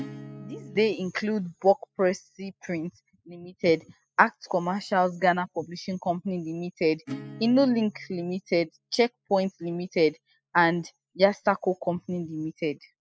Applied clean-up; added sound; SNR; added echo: classical method spectral subtraction.